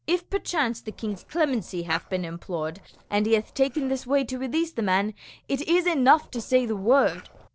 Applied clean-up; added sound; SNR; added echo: neural separator model SepFormer DNS4.